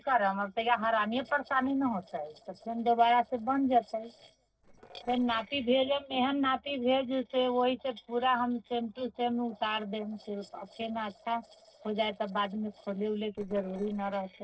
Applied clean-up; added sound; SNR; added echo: neural separator model SepFormer DNS4.